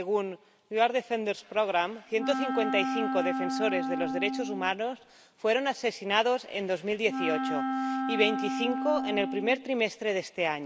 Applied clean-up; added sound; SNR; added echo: none; Wind instrument, woodwind instrument; 3 dB; none.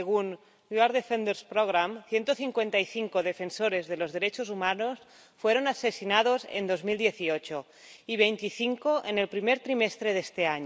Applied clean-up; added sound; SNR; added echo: none; none; none; none.